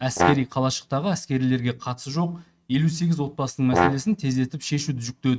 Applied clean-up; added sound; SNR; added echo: neural mask model RNNoise.